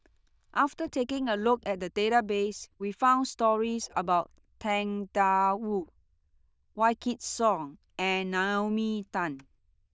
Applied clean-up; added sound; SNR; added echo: neural diffusion model UNIVERSE++.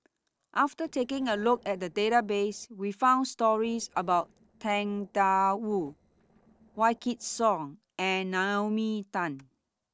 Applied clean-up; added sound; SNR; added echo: neural separator model SepFormer DNS4.